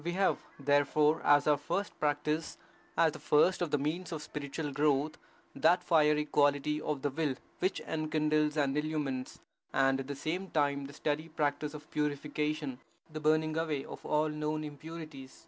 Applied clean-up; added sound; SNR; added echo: none; none; none; none.